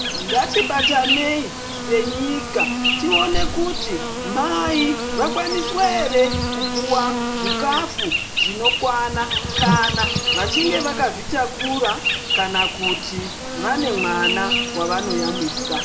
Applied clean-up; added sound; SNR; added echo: none; Insect; 0 dB; reverberation time 0.9 s.